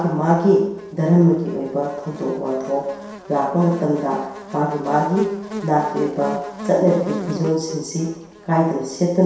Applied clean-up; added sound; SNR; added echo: none; Buzz; 14 dB; reverberation time 0.7 s.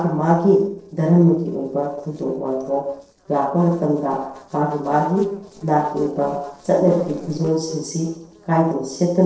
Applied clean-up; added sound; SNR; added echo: neural separator model SepFormer DNS4.